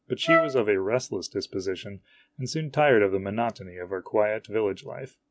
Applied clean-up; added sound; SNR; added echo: none; Wind instrument, woodwind instrument; 0 dB; none.